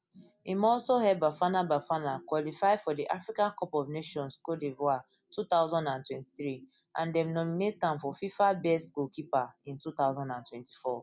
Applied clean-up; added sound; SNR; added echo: none; none; none; none.